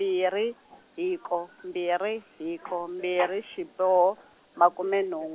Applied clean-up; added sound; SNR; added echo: none; none; none; none.